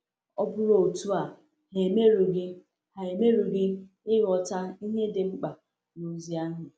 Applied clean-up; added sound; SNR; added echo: none; none; none; none.